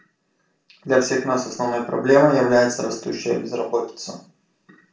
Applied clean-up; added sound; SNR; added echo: none; none; none; reverberation time 0.4 s.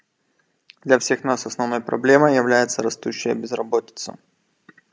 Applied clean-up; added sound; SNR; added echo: none; none; none; none.